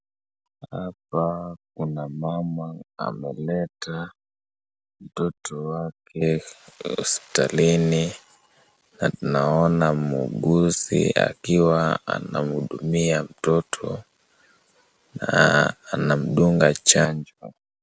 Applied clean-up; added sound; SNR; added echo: none; none; none; none.